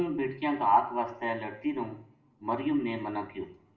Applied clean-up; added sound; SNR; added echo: none; none; none; reverberation time 0.8 s.